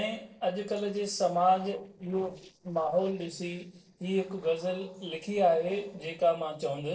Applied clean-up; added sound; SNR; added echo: neural separator model SepFormer DNS4.